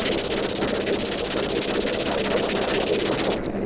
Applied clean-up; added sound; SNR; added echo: neural separator model SepFormer DNS4.